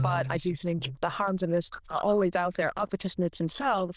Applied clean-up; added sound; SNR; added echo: neural diffusion model UNIVERSE++.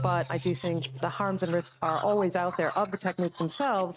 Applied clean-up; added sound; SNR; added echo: neural mask model RNNoise.